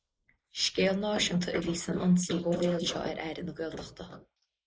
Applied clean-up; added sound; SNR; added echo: neural mask model Resemble Enhance denoiser.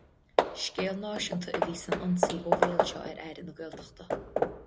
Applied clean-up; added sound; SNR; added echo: none; Hammer / Wood; -4 dB; none.